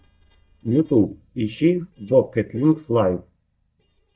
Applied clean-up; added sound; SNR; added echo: neural mask model DeepFilterNet 3.